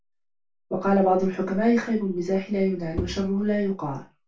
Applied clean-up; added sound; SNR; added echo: none; Bowed string instrument; 11 dB; reverberation time 0.2 s.